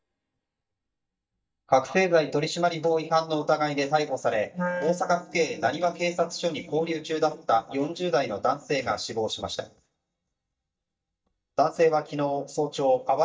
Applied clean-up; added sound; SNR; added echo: neural mask model DeepFilterNet 3.